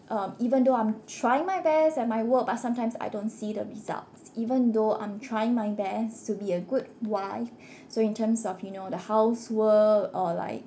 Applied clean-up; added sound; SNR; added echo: none; none; none; none.